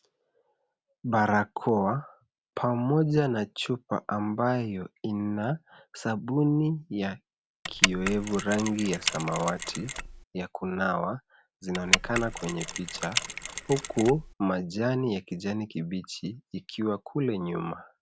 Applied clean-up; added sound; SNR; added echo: none; Mechanisms; 3 dB; none.